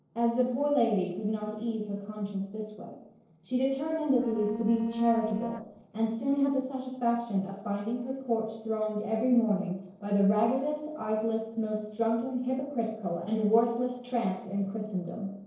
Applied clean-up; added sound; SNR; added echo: neural separator model SepFormer DNS4.